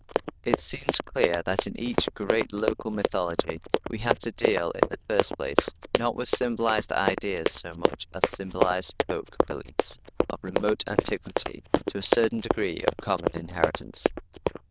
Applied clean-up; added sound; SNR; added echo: neural diffusion model UNIVERSE++.